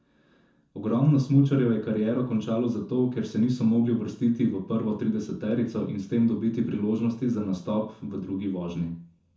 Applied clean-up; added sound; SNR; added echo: none; none; none; reverberation time 0.6 s.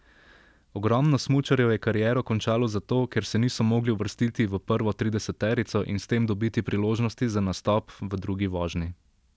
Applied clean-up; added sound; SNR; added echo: none; none; none; none.